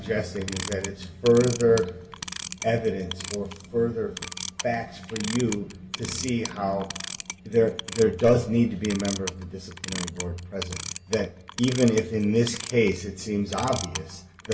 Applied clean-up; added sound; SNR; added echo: none; Clock; 12 dB; reverberation time 0.2 s.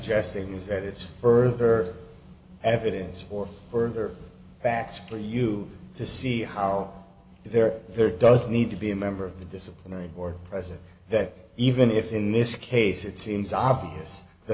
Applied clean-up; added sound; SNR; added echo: none; none; none; none.